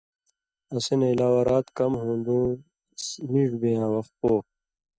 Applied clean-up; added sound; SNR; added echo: neural mask model DeepFilterNet 3.